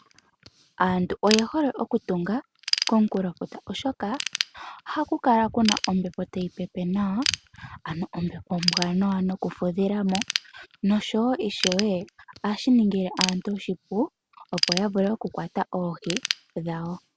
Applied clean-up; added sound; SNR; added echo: none; Ratchet, pawl / Tools; 8 dB; none.